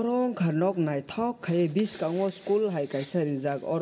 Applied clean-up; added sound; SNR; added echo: none; none; none; reverberation time 0.7 s.